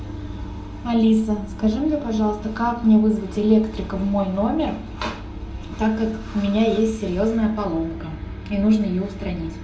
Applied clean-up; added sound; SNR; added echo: none; none; none; reverberation time 0.3 s.